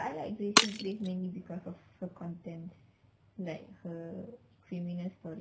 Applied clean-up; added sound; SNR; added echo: none; Shatter; -4 dB; none.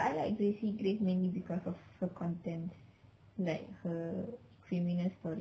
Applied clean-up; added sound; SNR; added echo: none; none; none; none.